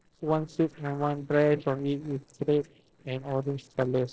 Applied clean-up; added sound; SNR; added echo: neural separator model SepFormer DNS4.